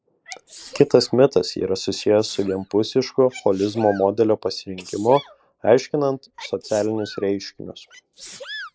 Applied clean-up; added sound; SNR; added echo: neural mask model Resemble Enhance denoiser.